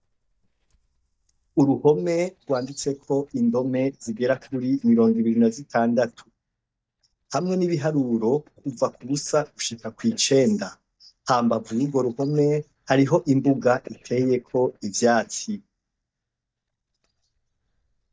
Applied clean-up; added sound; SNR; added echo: neural mask model DeepFilterNet 3.